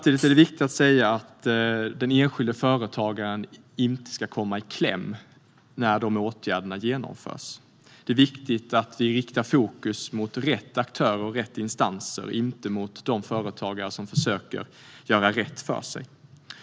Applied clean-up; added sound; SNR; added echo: none; Hi-hat; 16 dB; none.